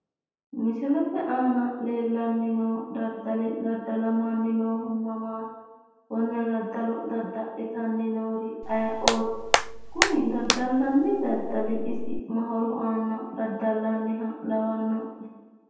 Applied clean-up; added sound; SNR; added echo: none; Hands; 1 dB; reverberation time 1.1 s.